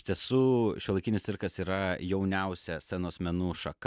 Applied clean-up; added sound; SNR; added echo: none; none; none; none.